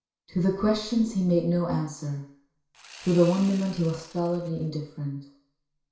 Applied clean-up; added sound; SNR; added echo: none; Sawing; 20 dB; reverberation time 0.6 s.